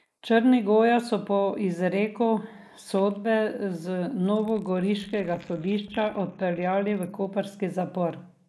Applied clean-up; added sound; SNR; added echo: neural mask model Resemble Enhance denoiser.